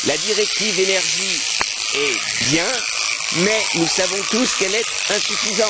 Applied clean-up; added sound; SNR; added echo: none; Engine / Domestic sounds, home sounds; -1 dB; none.